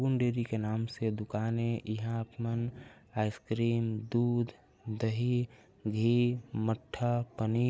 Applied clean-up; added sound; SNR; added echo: none; none; none; none.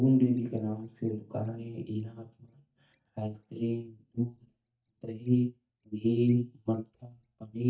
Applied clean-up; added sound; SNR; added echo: neural mask model DeepFilterNet 3.